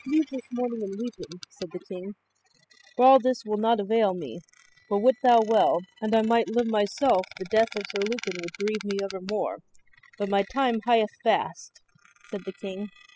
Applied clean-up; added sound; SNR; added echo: classical method spectral subtraction.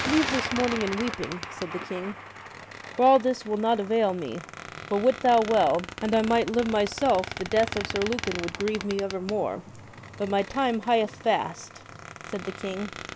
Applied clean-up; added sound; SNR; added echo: none; Squeak + Thunder; 10 dB; none.